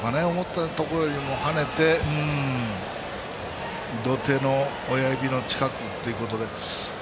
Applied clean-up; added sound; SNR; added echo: none; none; none; none.